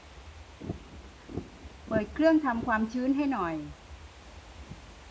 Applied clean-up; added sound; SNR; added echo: none; Fireworks / Ocean; 12 dB; none.